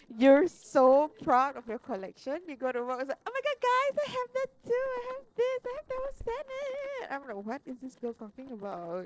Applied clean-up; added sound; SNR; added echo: neural separator model SepFormer DNS4.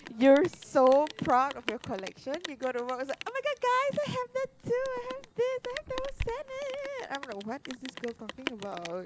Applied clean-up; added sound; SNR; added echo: none; Rain; 14 dB; none.